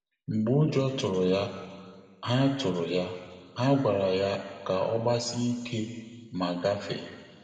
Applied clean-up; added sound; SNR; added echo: none; none; none; reverberation time 1.7 s.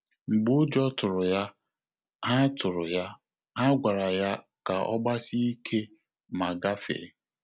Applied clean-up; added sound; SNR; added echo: none; none; none; none.